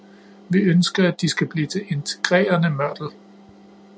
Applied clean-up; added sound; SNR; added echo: none; none; none; none.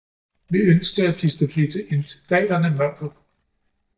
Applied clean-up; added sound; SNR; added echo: neural mask model DeepFilterNet 3.